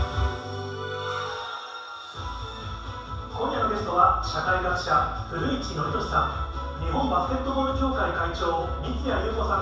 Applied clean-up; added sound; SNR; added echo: none; none; none; reverberation time 0.7 s.